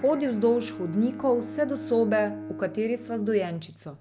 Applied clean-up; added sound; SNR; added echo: none; Bowed string instrument; 13 dB; none.